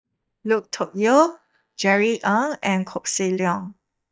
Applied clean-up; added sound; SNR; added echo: neural mask model DeepFilterNet 3.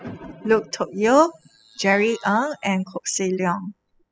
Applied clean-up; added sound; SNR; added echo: classical method spectral subtraction.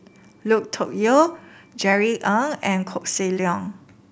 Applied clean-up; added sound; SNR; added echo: none; none; none; none.